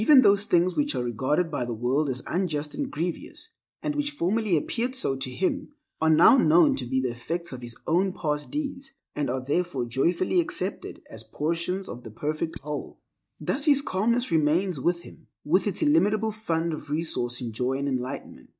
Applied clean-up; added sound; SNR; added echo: neural mask model DeepFilterNet 3.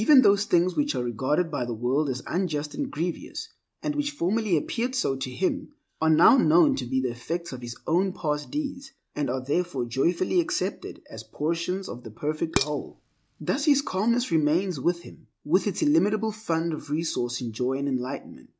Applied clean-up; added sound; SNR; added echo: none; Dishes, pots, and pans; 6 dB; none.